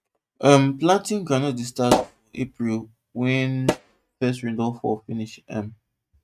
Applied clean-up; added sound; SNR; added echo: neural mask model RNNoise.